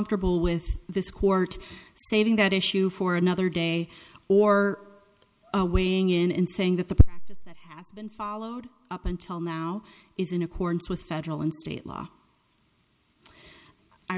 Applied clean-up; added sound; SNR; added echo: none; none; none; none.